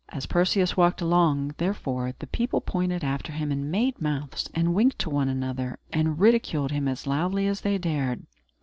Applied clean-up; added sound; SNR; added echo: none; none; none; none.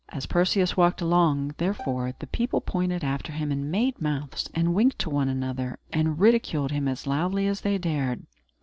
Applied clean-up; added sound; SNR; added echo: none; Bowed string instrument; 18 dB; none.